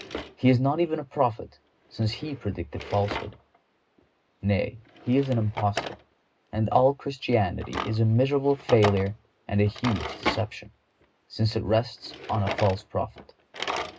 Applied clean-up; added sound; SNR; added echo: none; Drawer open or close; 11 dB; reverberation time 0.2 s.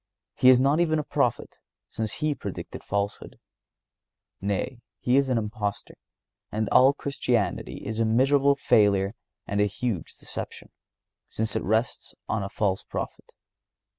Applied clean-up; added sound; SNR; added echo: none; none; none; none.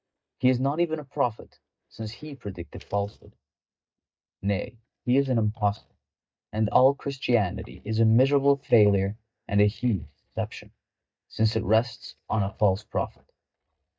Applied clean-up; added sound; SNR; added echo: neural mask model DeepFilterNet 3.